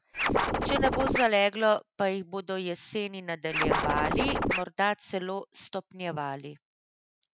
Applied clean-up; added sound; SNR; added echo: none; Scratching (performance technique); -3 dB; none.